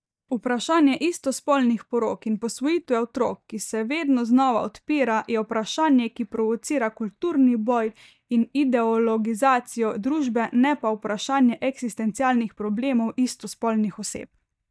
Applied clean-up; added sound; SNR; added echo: neural mask model DeepFilterNet 3.